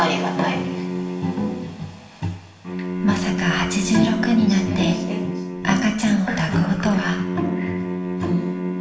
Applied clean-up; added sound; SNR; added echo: none; Bowed string instrument; 4 dB; reverberation time 0.7 s.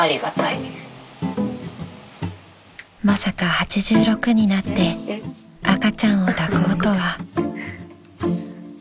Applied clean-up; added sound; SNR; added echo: none; none; none; none.